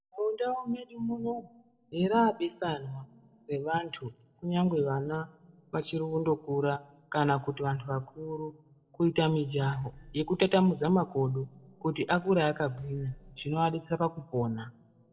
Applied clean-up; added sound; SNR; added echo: neural separator model SepFormer DNS4.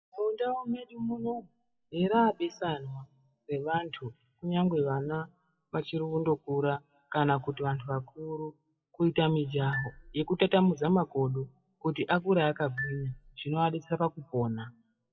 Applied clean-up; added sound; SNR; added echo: classical method WPE with log-MMSE.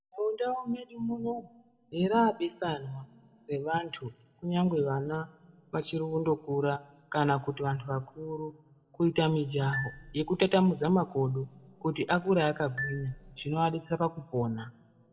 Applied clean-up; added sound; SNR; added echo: none; Marimba, xylophone; 13 dB; reverberation time 0.9 s.